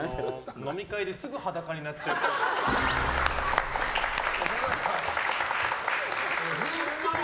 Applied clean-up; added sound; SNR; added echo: none; none; none; none.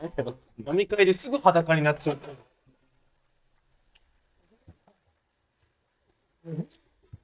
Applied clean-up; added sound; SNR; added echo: neural mask model DeepFilterNet 3.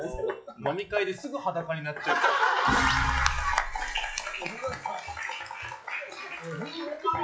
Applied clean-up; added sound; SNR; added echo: classical method log-MMSE.